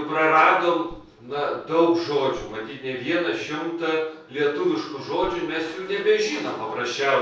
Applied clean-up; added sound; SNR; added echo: neural separator model SepFormer DNS4.